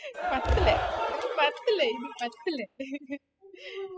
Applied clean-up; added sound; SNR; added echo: classical method spectral subtraction.